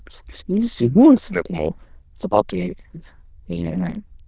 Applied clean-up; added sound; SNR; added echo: neural diffusion model UNIVERSE++.